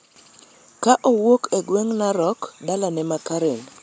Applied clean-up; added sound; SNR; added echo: none; none; none; none.